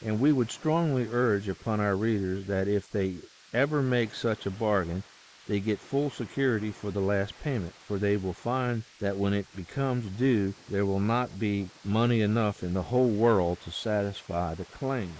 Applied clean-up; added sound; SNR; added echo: neural mask model Resemble Enhance denoiser.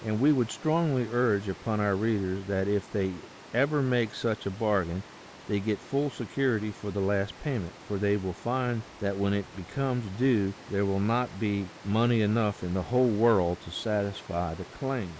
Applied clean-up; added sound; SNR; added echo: none; Water; 19 dB; none.